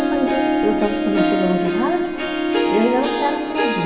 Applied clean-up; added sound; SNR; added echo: none; Harp; -3 dB; reverberation time 2.1 s.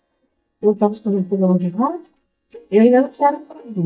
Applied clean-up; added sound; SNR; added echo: neural mask model DeepFilterNet 3.